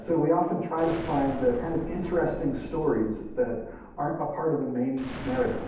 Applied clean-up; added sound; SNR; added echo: none; Explosion; 12 dB; reverberation time 0.9 s.